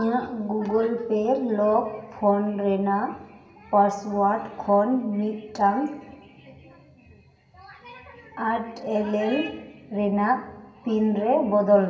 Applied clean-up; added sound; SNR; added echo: none; none; none; reverberation time 1.1 s.